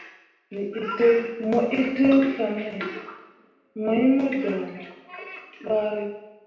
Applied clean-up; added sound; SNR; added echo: none; none; none; reverberation time 0.9 s.